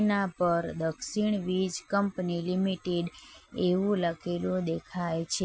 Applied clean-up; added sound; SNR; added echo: none; none; none; none.